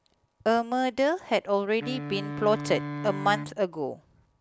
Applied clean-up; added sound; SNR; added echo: none; Wind instrument, woodwind instrument; 9 dB; none.